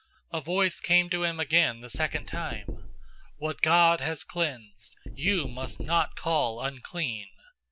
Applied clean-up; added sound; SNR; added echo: none; Knock; 7 dB; none.